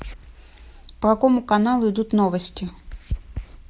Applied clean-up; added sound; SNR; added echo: none; none; none; none.